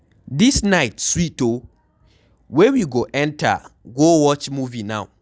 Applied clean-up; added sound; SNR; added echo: none; none; none; none.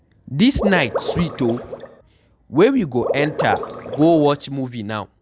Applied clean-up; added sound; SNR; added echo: none; Water / Liquid; 7 dB; none.